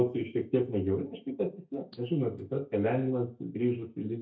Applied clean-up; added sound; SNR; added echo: neural mask model DeepFilterNet 3.